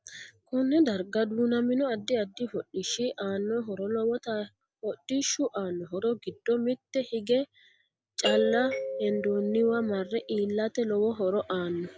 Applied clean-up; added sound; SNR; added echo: none; Doorbell; 5 dB; none.